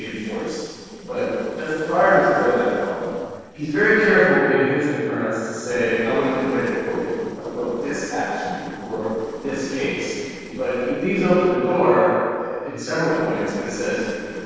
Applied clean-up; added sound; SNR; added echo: neural separator model SepFormer DNS4.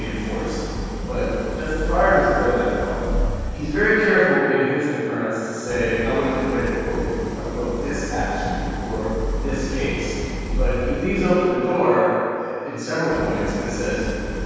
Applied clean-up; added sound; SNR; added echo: none; Idling; 5 dB; reverberation time 2.2 s.